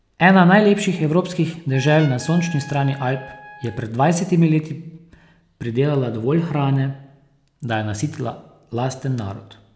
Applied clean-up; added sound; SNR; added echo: none; Trumpet; 20 dB; none.